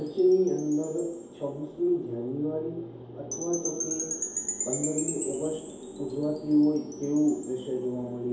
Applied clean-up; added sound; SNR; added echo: none; Wind chime / Percussion; 9 dB; reverberation time 2.4 s.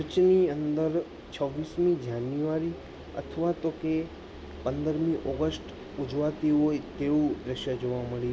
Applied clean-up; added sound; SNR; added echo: none; none; none; none.